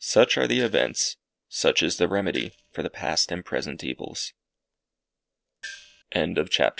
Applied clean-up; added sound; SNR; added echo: neural separator model SepFormer DNS4.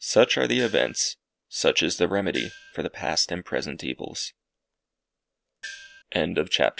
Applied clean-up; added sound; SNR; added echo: none; Gong; 14 dB; none.